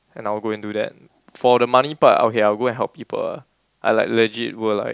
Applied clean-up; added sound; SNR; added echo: none; none; none; none.